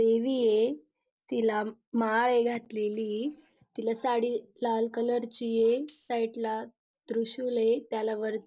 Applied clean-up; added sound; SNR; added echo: neural separator model SepFormer DNS4.